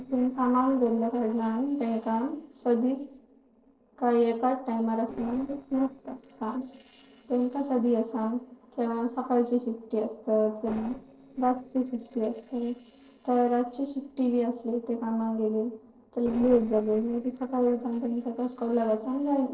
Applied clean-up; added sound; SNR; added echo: neural separator model SepFormer DNS4.